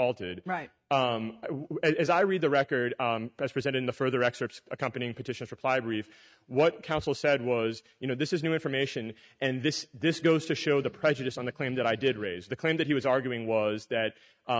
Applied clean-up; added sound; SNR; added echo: neural mask model RNNoise.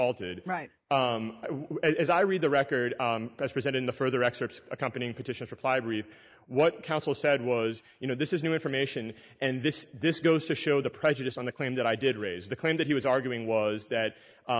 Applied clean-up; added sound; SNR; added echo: neural mask model Resemble Enhance denoiser.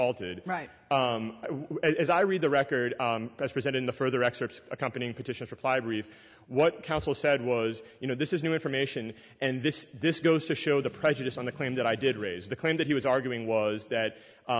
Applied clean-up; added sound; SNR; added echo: none; Strum; 20 dB; none.